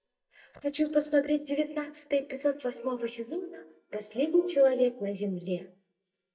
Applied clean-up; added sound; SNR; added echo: neural mask model DeepFilterNet 3.